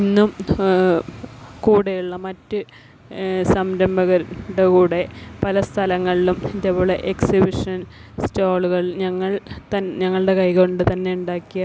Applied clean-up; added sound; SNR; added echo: none; none; none; none.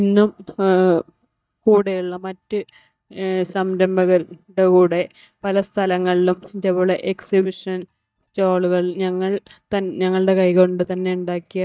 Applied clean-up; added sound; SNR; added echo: neural mask model DeepFilterNet 3.